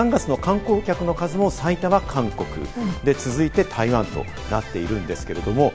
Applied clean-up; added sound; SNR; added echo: none; Bass drum; 17 dB; none.